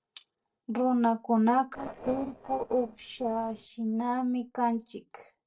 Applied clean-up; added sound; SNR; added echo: neural separator model SepFormer DNS4.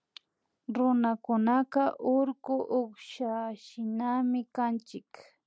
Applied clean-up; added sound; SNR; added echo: none; none; none; none.